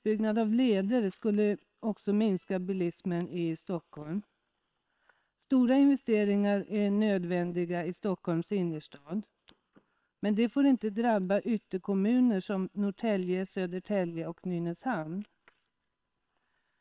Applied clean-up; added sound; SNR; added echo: neural separator model SepFormer WHAM!.